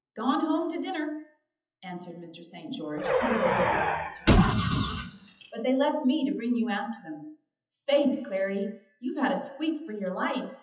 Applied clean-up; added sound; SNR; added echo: classical method WPE with log-MMSE.